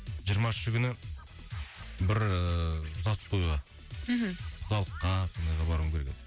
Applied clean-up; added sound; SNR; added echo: none; none; none; none.